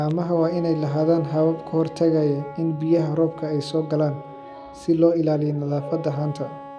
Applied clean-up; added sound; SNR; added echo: none; Wind instrument, woodwind instrument; 17 dB; none.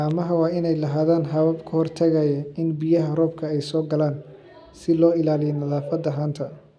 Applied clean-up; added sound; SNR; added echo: none; none; none; none.